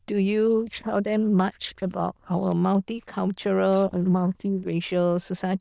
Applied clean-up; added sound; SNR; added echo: neural diffusion model UNIVERSE++.